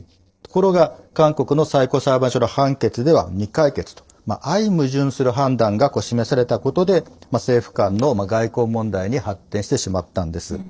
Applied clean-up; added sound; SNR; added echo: neural separator model SepFormer DNS4.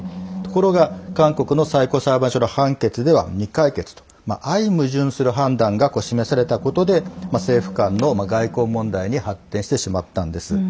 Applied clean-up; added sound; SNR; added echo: none; Animal; 16 dB; none.